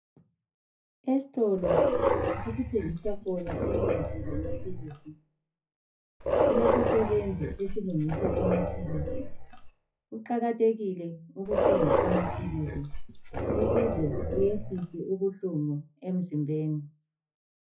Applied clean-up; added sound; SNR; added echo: classical method WPE with log-MMSE.